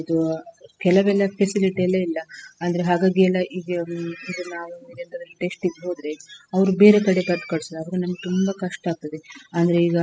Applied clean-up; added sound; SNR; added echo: classical method spectral subtraction.